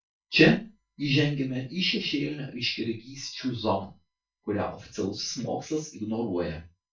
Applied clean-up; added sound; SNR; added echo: neural mask model DeepFilterNet 3.